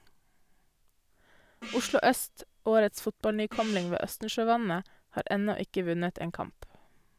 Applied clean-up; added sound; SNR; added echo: none; Gong; 15 dB; none.